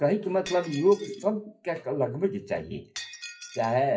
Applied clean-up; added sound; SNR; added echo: classical method WPE with log-MMSE.